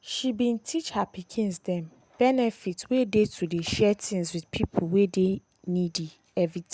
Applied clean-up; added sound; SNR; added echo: none; none; none; none.